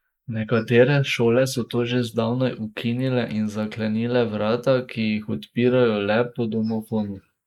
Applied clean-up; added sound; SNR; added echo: neural mask model Resemble Enhance denoiser.